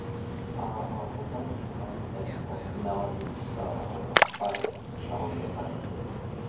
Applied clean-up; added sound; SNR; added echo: none; Splash, splatter; -5 dB; reverberation time 0.9 s.